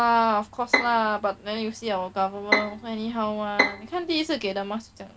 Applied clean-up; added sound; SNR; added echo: none; Bowed string instrument; 3 dB; none.